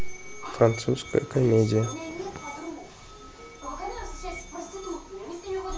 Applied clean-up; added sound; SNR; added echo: none; Musical instrument; 18 dB; none.